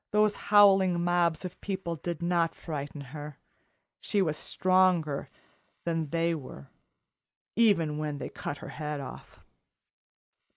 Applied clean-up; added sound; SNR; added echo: neural mask model Resemble Enhance denoiser.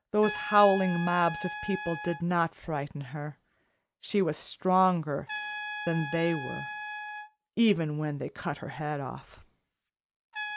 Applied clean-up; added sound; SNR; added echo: none; Trumpet; 11 dB; none.